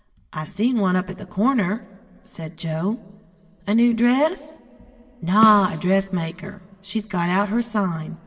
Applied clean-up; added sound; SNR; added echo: none; Snare drum; 12 dB; reverberation time 2.7 s.